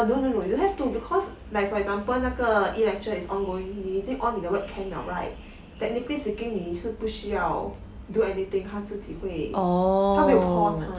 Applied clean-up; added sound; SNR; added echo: none; none; none; none.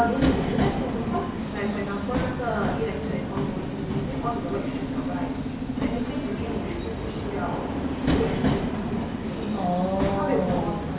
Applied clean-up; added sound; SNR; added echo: none; Subway, metro, underground; -3 dB; reverberation time 0.8 s.